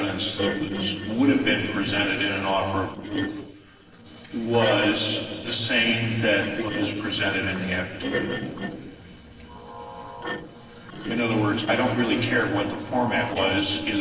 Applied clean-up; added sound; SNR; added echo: neural separator model SepFormer DNS4.